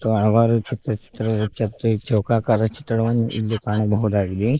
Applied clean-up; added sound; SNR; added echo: neural mask model Resemble Enhance denoiser.